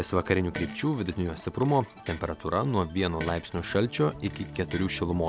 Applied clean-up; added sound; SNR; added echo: none; Fart; 17 dB; none.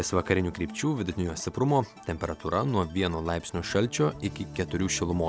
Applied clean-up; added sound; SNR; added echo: none; none; none; none.